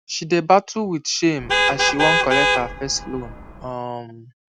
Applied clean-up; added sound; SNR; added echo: none; Vehicle horn, car horn, honking; -2 dB; none.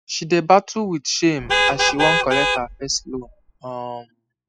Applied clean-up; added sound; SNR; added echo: classical method spectral subtraction.